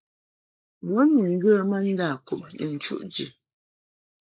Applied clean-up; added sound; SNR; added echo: neural mask model Resemble Enhance denoiser.